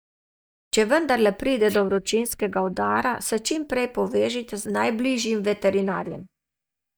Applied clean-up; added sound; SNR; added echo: neural mask model DeepFilterNet 3.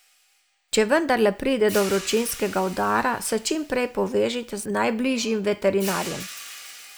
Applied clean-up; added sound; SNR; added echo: none; Hi-hat; 17 dB; none.